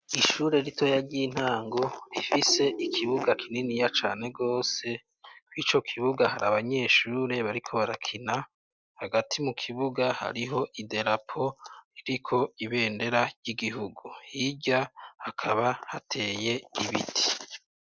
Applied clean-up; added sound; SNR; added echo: none; none; none; none.